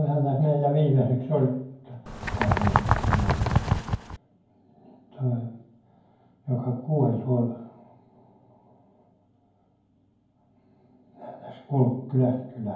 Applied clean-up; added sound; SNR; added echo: none; Bird; -4 dB; reverberation time 0.9 s.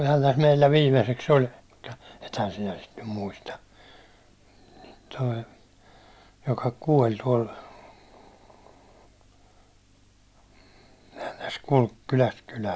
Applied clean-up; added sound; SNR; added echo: none; none; none; none.